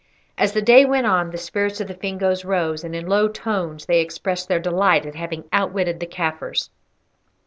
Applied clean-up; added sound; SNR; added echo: none; none; none; none.